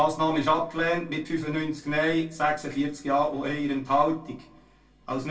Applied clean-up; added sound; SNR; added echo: none; none; none; reverberation time 0.2 s.